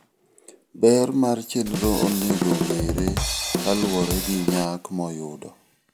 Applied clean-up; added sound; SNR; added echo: none; Drum kit; 1 dB; none.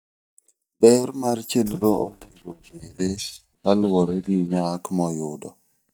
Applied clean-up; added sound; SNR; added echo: neural mask model DeepFilterNet 3.